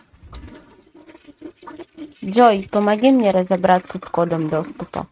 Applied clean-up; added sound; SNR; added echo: neural mask model RNNoise.